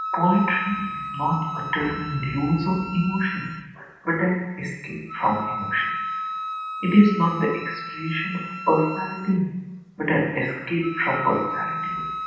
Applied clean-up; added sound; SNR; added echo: none; Wind instrument, woodwind instrument; 8 dB; reverberation time 1.1 s.